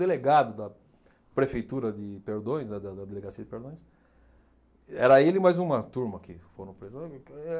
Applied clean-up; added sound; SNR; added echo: none; none; none; none.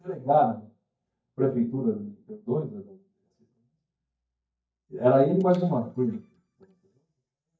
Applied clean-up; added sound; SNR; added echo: neural mask model DeepFilterNet 3.